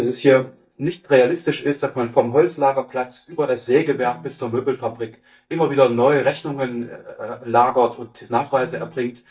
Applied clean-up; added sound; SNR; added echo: neural mask model DeepFilterNet 3.